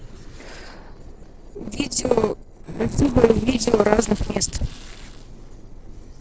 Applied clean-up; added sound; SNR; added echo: neural separator model SepFormer DNS4.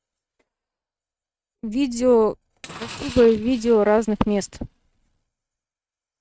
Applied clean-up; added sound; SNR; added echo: neural mask model RNNoise.